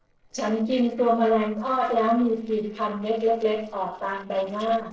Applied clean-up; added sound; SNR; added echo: neural separator model SepFormer DNS4.